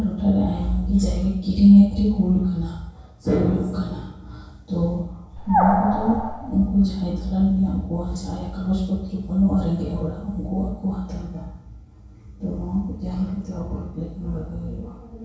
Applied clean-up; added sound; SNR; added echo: none; Animal; 1 dB; reverberation time 0.6 s.